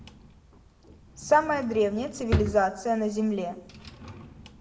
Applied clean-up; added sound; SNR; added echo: none; Drawer open or close; 8 dB; reverberation time 1.2 s.